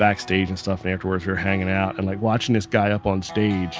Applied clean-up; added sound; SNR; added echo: none; none; none; none.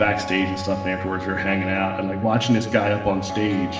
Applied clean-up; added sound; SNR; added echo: none; Wind instrument, woodwind instrument; 11 dB; reverberation time 2.9 s.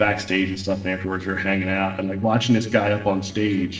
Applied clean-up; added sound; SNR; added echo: neural separator model SepFormer DNS4.